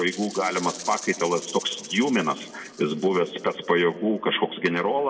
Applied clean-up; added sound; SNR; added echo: none; Rattle (instrument); 16 dB; reverberation time 1.0 s.